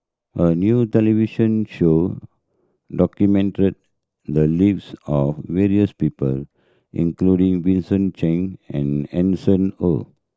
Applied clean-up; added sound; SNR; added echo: neural mask model Resemble Enhance denoiser.